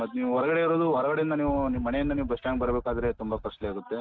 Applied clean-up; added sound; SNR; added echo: neural mask model RNNoise.